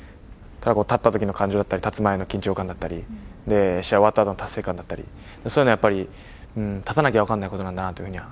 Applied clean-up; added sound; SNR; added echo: none; none; none; none.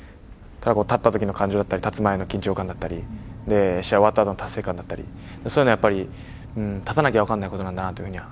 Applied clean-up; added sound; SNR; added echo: none; Engine; 16 dB; none.